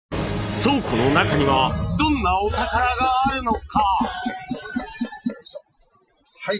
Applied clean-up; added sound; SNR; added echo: classical method Wiener filter.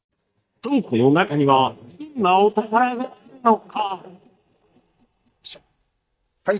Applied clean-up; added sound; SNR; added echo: neural mask model DeepFilterNet 3.